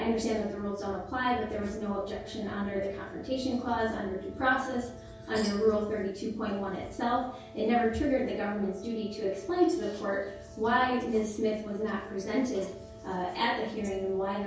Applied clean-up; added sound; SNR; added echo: none; Wind instrument, woodwind instrument; 20 dB; reverberation time 0.6 s.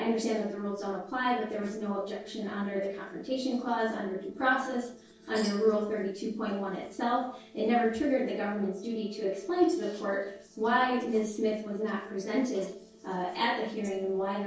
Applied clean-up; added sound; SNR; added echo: neural separator model SepFormer DNS4.